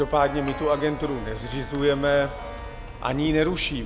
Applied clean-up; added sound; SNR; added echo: none; Keyboard (musical); 11 dB; none.